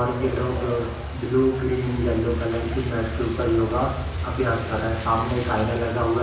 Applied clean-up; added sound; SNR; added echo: none; Truck; 6 dB; reverberation time 0.9 s.